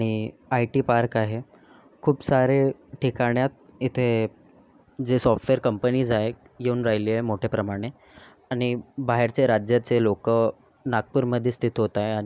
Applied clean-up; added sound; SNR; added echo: none; none; none; none.